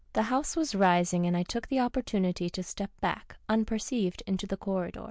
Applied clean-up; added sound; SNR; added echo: none; none; none; none.